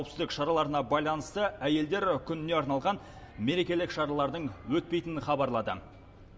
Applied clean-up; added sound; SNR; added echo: none; none; none; none.